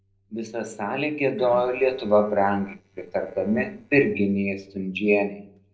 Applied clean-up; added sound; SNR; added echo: neural separator model SepFormer DNS4.